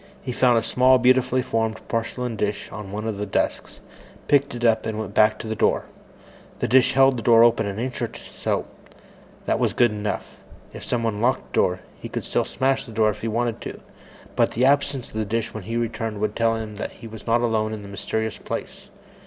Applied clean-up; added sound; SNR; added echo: none; none; none; none.